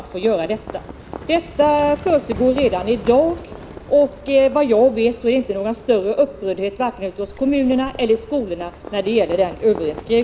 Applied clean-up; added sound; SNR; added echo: none; Livestock, farm animals, working animals; 17 dB; none.